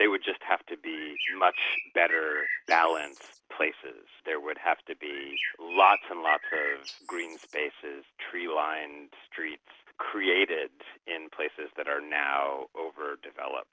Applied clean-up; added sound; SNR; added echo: none; Bird; 4 dB; none.